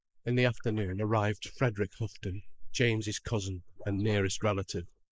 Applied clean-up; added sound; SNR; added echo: neural mask model Resemble Enhance denoiser.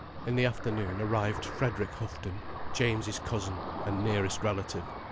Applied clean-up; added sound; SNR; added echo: none; Ocean; 6 dB; none.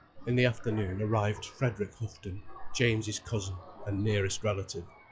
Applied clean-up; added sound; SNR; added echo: classical method log-MMSE.